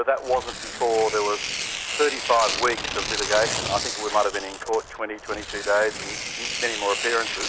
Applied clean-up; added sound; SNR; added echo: none; Tearing; 5 dB; none.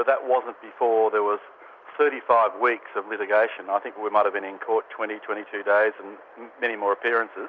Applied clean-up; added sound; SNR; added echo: none; none; none; none.